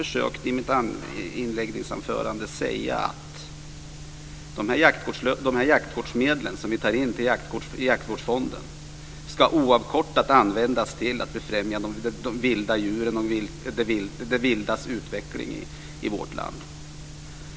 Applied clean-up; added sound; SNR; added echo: none; none; none; none.